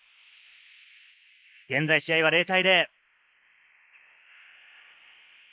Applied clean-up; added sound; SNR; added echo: neural mask model Resemble Enhance denoiser.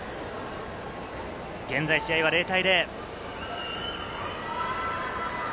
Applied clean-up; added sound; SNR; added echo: none; none; none; none.